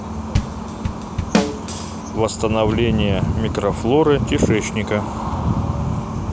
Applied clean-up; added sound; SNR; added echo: none; Drum kit; 3 dB; none.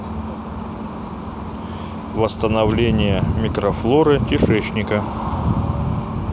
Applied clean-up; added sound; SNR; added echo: none; none; none; none.